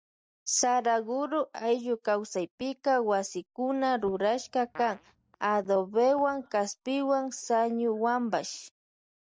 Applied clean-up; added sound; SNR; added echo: neural mask model DeepFilterNet 3.